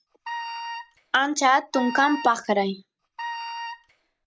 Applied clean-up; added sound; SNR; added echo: none; Wind instrument, woodwind instrument; 10 dB; none.